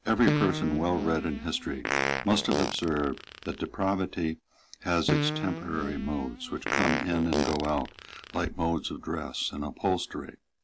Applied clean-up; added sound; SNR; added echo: none; Fart; 3 dB; none.